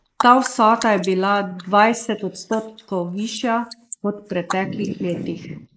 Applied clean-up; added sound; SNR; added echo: neural mask model Resemble Enhance denoiser.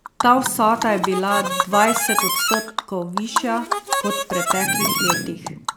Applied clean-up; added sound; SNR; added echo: none; Harmonica + Animal; 1 dB; none.